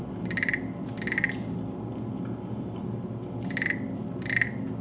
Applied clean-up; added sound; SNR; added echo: none; Wood / Percussion / Frog; 2 dB; reverberation time 0.8 s.